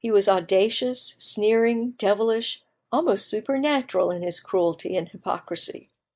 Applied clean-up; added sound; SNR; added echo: neural mask model Resemble Enhance denoiser.